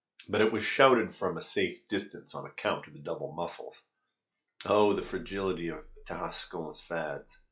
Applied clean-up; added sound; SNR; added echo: classical method log-MMSE.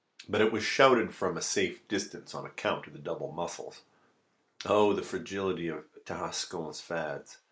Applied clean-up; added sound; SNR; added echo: neural mask model Resemble Enhance denoiser.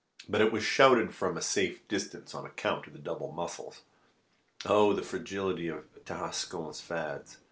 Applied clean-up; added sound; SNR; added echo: neural separator model SepFormer DNS4.